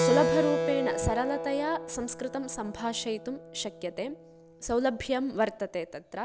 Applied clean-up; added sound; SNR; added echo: none; Keyboard (musical); 2 dB; none.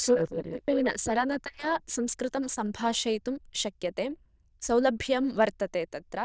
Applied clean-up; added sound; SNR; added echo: neural diffusion model UNIVERSE++.